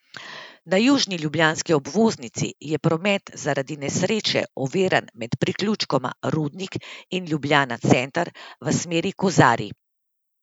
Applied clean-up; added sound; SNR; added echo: none; none; none; none.